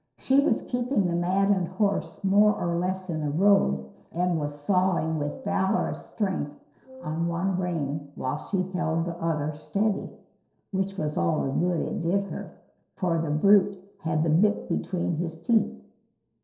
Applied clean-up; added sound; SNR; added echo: neural separator model SepFormer DNS4.